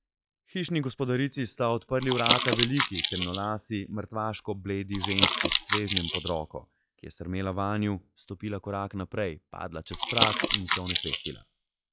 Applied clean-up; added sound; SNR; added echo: classical method log-MMSE.